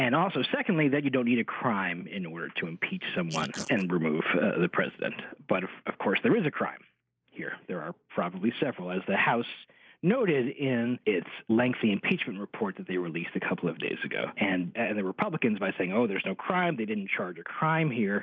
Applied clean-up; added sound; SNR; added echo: neural mask model Resemble Enhance denoiser.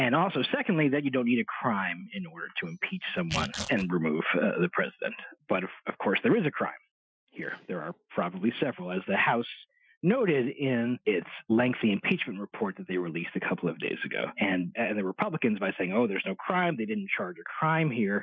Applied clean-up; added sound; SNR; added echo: classical method Wiener filter.